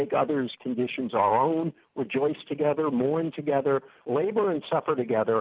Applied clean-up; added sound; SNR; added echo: none; none; none; none.